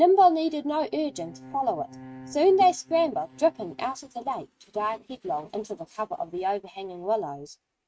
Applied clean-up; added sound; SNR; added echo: neural mask model RNNoise.